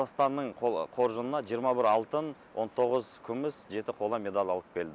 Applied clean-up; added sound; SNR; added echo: none; none; none; none.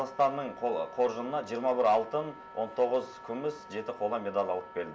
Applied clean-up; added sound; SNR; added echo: none; Wind instrument, woodwind instrument; 18 dB; reverberation time 0.5 s.